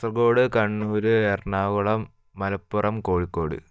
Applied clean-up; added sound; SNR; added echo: neural mask model DeepFilterNet 3.